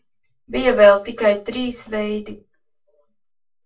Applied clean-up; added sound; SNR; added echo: none; none; none; reverberation time 0.2 s.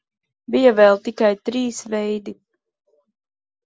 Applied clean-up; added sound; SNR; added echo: none; none; none; none.